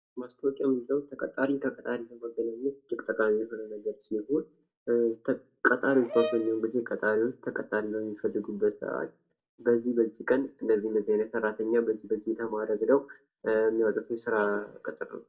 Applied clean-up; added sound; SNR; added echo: none; Brass instrument; 10 dB; reverberation time 0.2 s.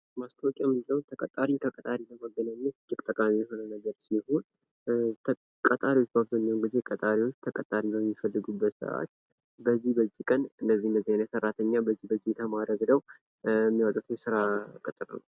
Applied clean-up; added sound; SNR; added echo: none; none; none; none.